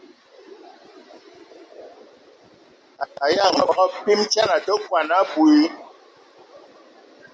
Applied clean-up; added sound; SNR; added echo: none; none; none; none.